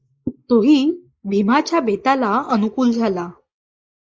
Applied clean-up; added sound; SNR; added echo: neural mask model Resemble Enhance denoiser.